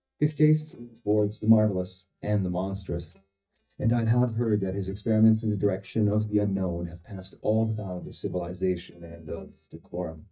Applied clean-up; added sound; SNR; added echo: neural mask model DeepFilterNet 3.